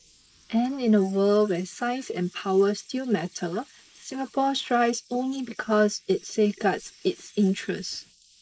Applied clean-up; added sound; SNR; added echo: neural mask model Resemble Enhance denoiser.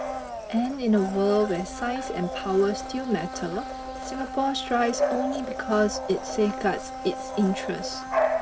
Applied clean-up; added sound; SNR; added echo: none; Bark / Bird vocalization, bird call, bird song + Domestic sounds, home sounds; 5 dB; none.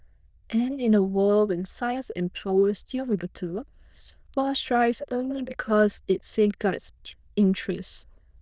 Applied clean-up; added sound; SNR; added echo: neural diffusion model UNIVERSE++.